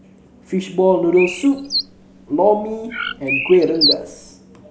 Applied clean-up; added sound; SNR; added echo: none; Bird; 6 dB; none.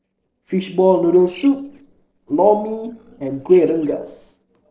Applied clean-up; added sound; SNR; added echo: neural separator model SepFormer DNS4.